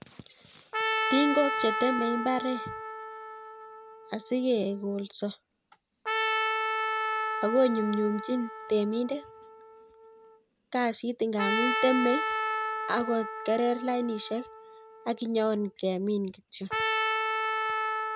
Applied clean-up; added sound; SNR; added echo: none; Trumpet; 3 dB; none.